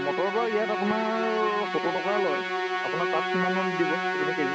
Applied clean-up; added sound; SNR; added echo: none; Musical instrument; 0 dB; none.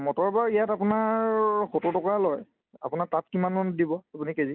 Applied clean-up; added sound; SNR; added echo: none; none; none; none.